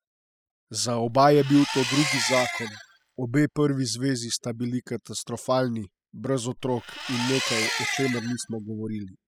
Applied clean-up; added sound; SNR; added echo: classical method spectral subtraction.